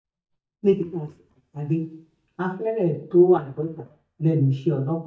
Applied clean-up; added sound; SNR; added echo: neural mask model DeepFilterNet 3.